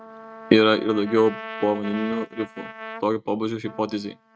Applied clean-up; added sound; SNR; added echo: neural mask model RNNoise.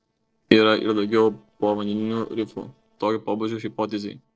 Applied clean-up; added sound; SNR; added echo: neural separator model SepFormer DNS4.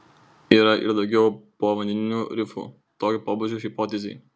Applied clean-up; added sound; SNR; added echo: none; none; none; none.